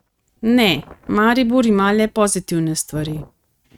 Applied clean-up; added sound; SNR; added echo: neural mask model RNNoise.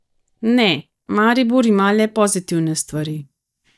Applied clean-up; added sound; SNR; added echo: neural mask model DeepFilterNet 3.